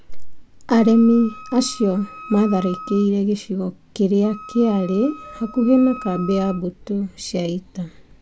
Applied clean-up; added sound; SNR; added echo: none; Wind instrument, woodwind instrument; 18 dB; none.